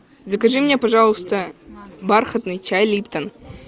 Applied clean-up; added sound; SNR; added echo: none; none; none; none.